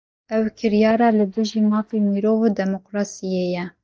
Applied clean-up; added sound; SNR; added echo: neural mask model DeepFilterNet 3.